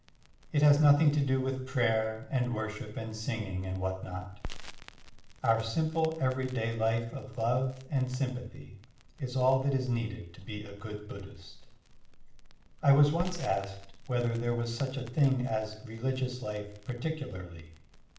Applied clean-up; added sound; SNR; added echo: none; Crackle; 16 dB; reverberation time 0.6 s.